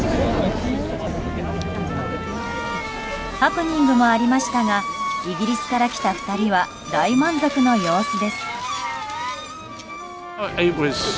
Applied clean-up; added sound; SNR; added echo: none; Trumpet; 15 dB; none.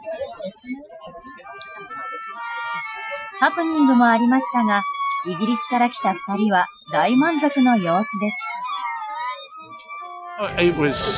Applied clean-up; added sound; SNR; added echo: classical method Wiener filter.